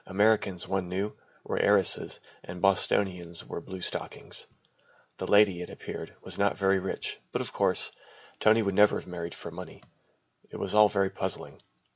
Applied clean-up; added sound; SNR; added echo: none; none; none; none.